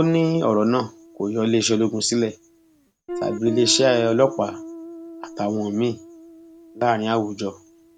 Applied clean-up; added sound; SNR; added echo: none; Guitar; 14 dB; none.